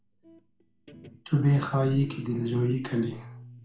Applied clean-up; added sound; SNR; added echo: none; Guitar; 18 dB; reverberation time 0.4 s.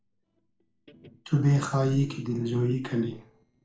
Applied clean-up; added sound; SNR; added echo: neural separator model SepFormer DNS4.